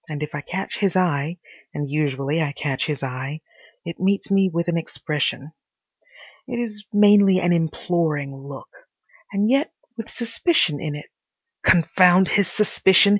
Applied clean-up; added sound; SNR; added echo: none; none; none; none.